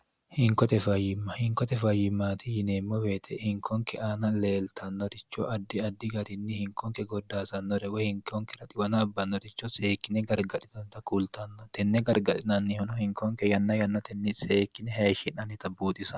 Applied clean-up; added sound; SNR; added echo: none; none; none; none.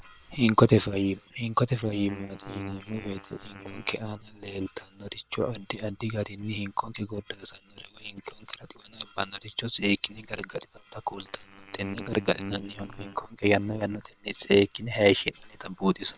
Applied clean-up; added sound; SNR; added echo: neural separator model SepFormer WHAM!.